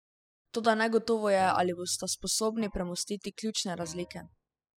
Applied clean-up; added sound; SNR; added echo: classical method spectral subtraction.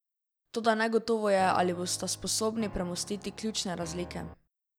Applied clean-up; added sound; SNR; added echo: none; Piano; 16 dB; none.